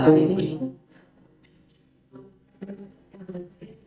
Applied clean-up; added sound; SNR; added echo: neural mask model DeepFilterNet 3.